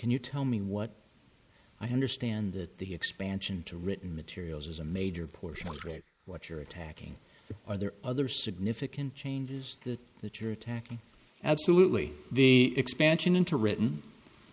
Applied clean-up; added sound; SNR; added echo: neural mask model Resemble Enhance denoiser.